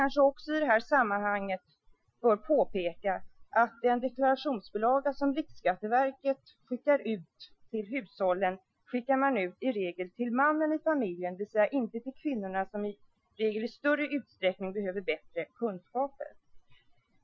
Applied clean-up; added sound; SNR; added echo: classical method Wiener filter.